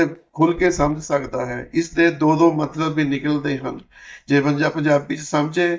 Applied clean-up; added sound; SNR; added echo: neural mask model DeepFilterNet 3.